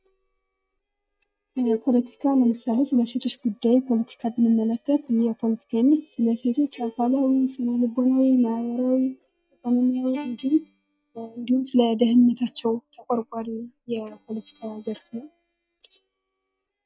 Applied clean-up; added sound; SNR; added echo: neural mask model DeepFilterNet 3.